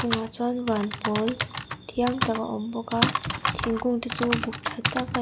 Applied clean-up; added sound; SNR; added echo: none; Typing; 2 dB; none.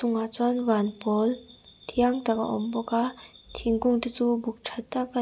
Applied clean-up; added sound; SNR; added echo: none; none; none; none.